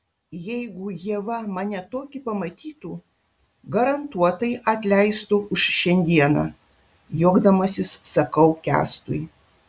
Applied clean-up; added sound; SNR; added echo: none; none; none; none.